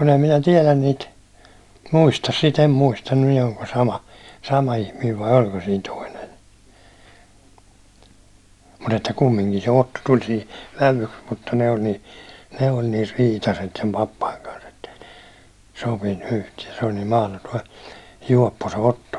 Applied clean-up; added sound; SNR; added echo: none; none; none; none.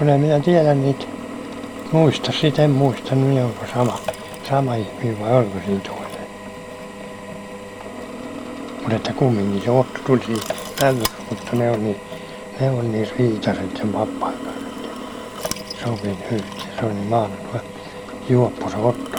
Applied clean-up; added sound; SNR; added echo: none; Drill; 10 dB; none.